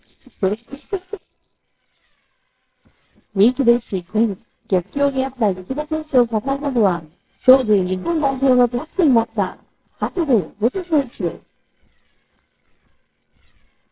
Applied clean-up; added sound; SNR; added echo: neural separator model SepFormer WHAMR!.